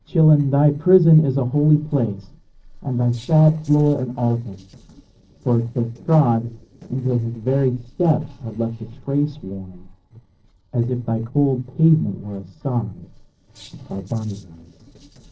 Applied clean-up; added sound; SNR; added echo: neural separator model SepFormer DNS4.